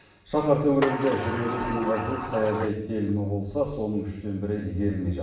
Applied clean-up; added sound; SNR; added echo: none; Sliding door; 6 dB; reverberation time 0.6 s.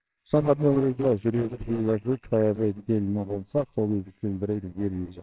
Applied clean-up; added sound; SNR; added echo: neural separator model SepFormer WHAMR!.